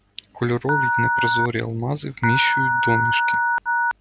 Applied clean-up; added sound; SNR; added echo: none; Telephone; -3 dB; none.